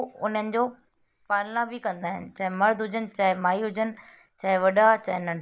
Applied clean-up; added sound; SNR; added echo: neural mask model Resemble Enhance denoiser.